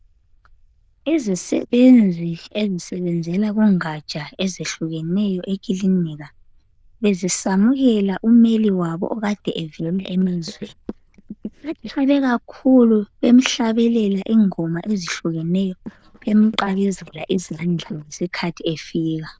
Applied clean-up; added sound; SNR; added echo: neural diffusion model UNIVERSE++.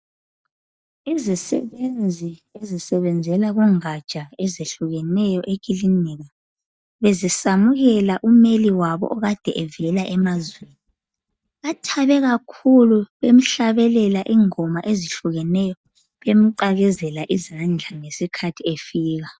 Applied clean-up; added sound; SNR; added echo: neural mask model DeepFilterNet 3.